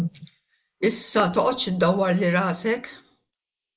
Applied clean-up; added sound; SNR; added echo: neural mask model Resemble Enhance denoiser.